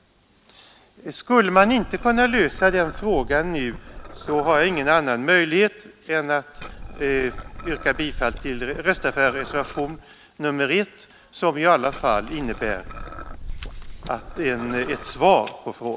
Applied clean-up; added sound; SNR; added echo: none; Liquid; 12 dB; none.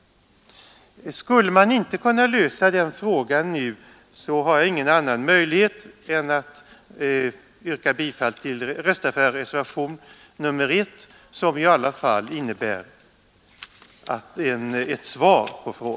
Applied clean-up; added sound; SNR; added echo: none; none; none; none.